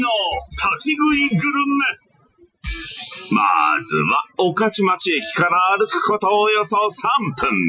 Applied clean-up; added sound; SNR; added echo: classical method Wiener filter.